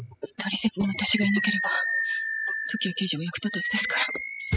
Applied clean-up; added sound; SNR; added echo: classical method spectral subtraction.